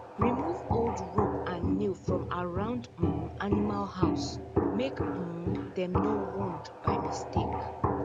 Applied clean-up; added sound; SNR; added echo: none; Walk, footsteps; -3 dB; none.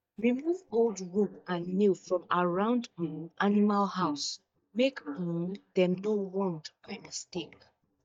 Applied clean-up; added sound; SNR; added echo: neural mask model DeepFilterNet 3.